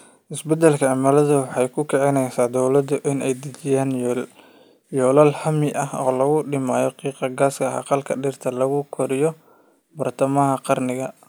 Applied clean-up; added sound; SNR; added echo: none; none; none; none.